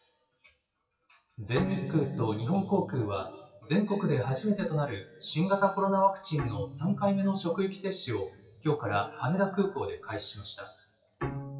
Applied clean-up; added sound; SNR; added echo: classical method WPE with log-MMSE.